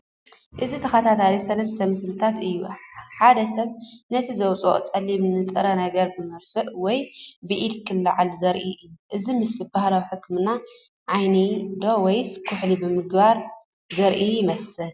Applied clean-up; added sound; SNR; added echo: none; none; none; none.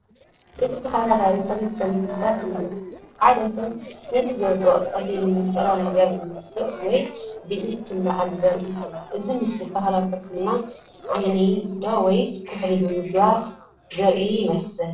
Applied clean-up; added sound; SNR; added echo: neural separator model SepFormer DNS4.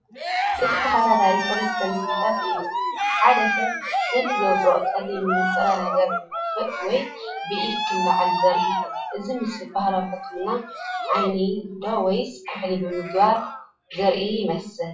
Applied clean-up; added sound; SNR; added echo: classical method WPE with log-MMSE.